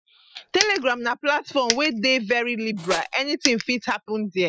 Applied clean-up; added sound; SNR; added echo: classical method Wiener filter.